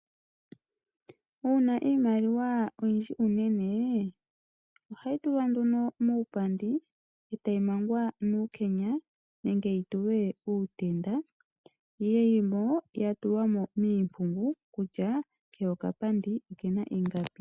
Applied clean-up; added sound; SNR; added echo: none; none; none; none.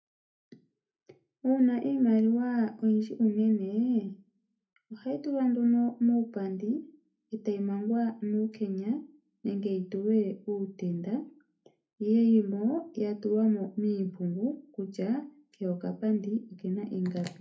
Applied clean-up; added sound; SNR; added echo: none; none; none; reverberation time 0.3 s.